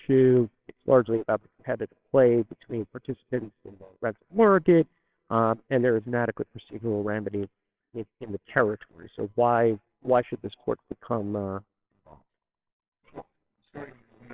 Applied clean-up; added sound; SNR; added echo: neural separator model SepFormer WHAMR!.